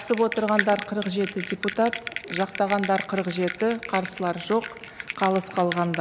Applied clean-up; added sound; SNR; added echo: none; Bell; 4 dB; none.